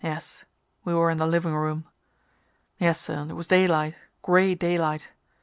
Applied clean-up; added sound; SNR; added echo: none; none; none; none.